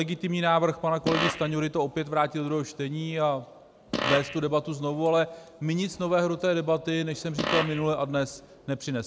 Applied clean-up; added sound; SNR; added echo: none; Fart; 5 dB; none.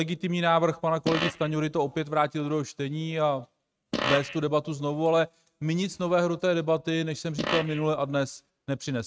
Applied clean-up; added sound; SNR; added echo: neural mask model RNNoise.